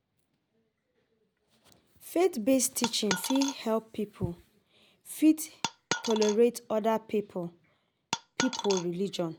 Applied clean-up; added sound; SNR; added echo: none; Coin (dropping); 4 dB; none.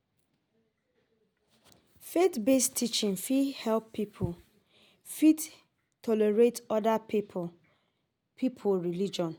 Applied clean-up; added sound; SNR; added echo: none; none; none; none.